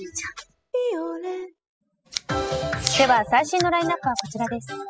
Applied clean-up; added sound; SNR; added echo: classical method spectral subtraction.